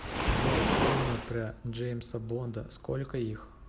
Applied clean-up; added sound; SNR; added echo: none; Waves, surf; -2 dB; none.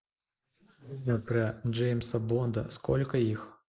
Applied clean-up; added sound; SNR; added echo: neural mask model Resemble Enhance denoiser.